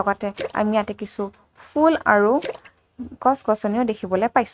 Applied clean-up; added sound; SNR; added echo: neural mask model RNNoise.